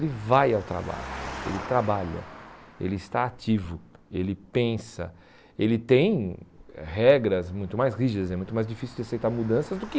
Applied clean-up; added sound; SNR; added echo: none; Engine; 17 dB; none.